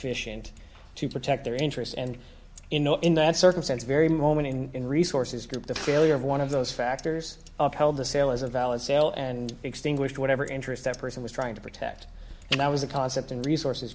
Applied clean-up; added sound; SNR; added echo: none; Sink (filling or washing); 20 dB; none.